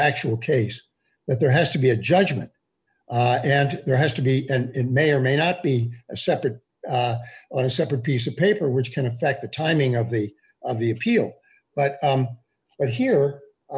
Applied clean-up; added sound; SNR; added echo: none; none; none; none.